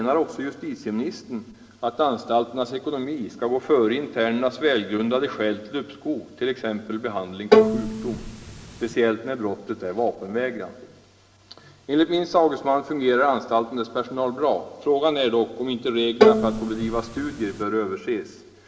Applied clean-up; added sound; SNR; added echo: none; Bowed string instrument; -3 dB; reverberation time 0.9 s.